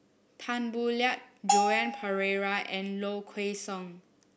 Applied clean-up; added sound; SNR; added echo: none; Bell; -3 dB; none.